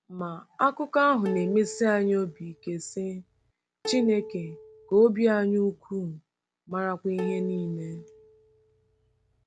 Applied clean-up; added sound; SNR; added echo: none; Plucked string instrument; 13 dB; none.